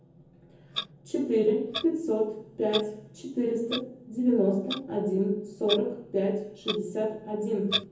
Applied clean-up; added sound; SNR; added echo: none; Clock; 11 dB; reverberation time 0.7 s.